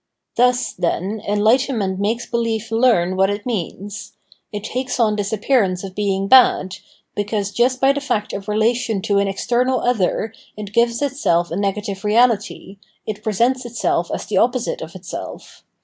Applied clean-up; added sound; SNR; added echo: none; none; none; none.